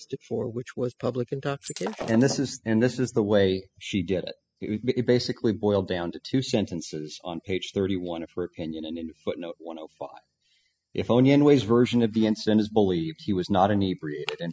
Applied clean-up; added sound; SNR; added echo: classical method spectral subtraction.